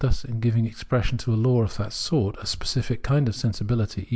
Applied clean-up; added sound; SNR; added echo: none; none; none; none.